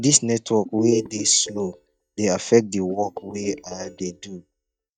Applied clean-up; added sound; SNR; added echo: neural mask model DeepFilterNet 3.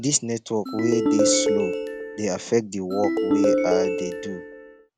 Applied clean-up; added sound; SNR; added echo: none; Ringtone; -3 dB; none.